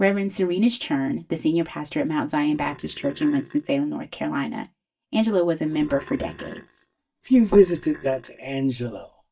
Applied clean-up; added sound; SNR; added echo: neural mask model DeepFilterNet 3.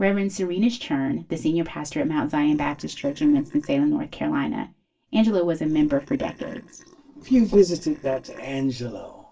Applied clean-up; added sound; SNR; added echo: neural separator model SepFormer DNS4.